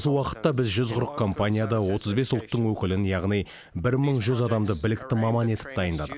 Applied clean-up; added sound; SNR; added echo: none; none; none; none.